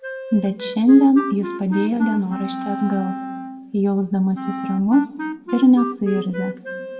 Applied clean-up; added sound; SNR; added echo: none; Wind instrument, woodwind instrument; 10 dB; reverberation time 1.0 s.